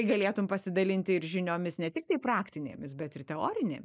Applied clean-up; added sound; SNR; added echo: neural mask model Resemble Enhance denoiser.